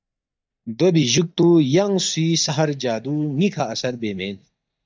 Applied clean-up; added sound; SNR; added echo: neural mask model DeepFilterNet 3.